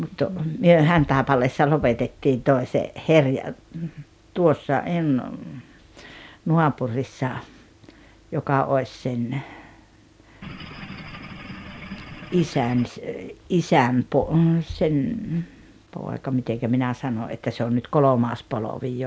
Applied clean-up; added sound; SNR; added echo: none; Engine / Boat, Water vehicle; 14 dB; none.